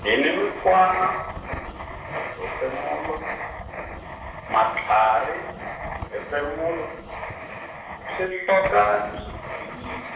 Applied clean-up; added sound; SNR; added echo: none; Writing; 8 dB; reverberation time 0.8 s.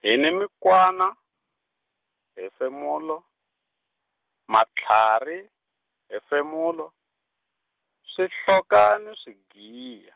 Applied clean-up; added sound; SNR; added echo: none; none; none; none.